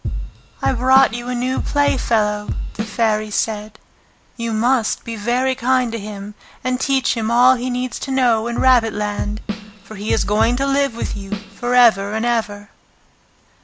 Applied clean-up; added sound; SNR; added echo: none; Drum kit; 5 dB; none.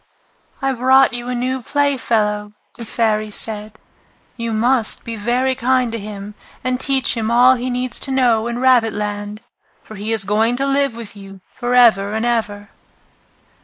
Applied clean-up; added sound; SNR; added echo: neural mask model Resemble Enhance denoiser.